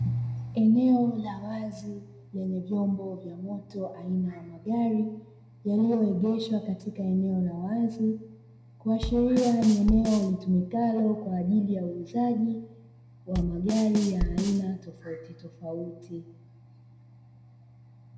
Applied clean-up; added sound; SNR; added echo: none; Bass drum / Snare drum / Drum kit; 5 dB; reverberation time 0.7 s.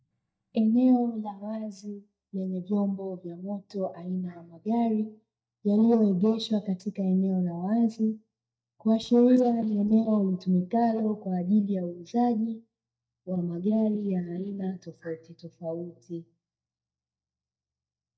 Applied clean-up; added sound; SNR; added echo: neural mask model DeepFilterNet 3.